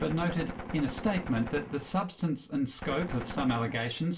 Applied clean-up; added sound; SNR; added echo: none; Gunshot, gunfire; 10 dB; reverberation time 0.2 s.